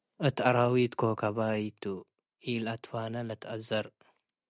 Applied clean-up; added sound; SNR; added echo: none; none; none; none.